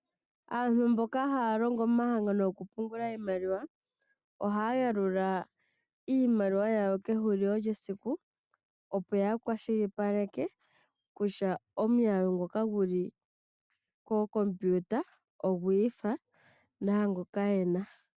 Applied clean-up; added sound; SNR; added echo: none; none; none; none.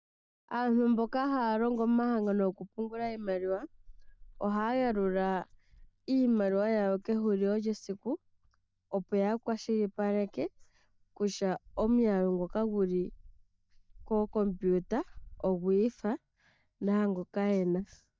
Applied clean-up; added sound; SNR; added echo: neural mask model DeepFilterNet 3.